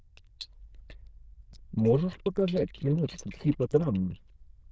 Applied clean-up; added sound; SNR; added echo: neural diffusion model UNIVERSE++.